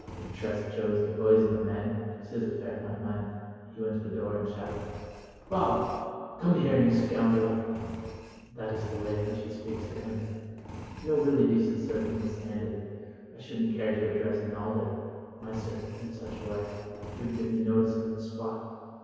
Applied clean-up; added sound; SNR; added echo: none; Engine; 16 dB; reverberation time 2.2 s.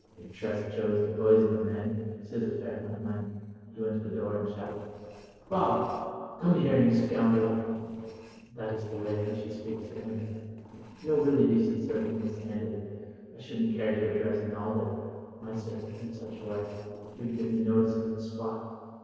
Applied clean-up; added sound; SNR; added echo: neural separator model SepFormer DNS4.